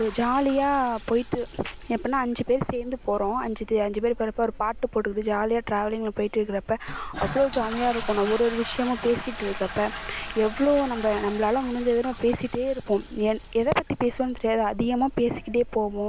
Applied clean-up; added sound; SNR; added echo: none; Toilet flush; 13 dB; none.